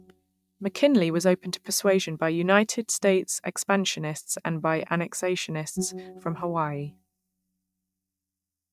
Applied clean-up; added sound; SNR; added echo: neural mask model DeepFilterNet 3.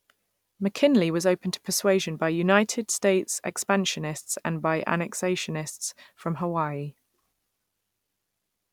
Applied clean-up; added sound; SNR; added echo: none; none; none; none.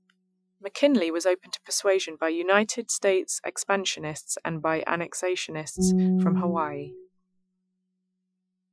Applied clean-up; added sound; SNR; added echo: classical method Wiener filter.